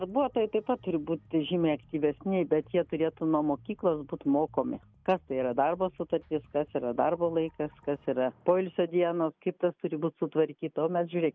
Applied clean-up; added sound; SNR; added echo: none; none; none; none.